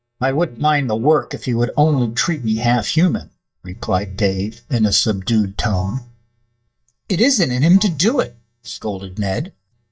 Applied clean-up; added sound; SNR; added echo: neural mask model DeepFilterNet 3.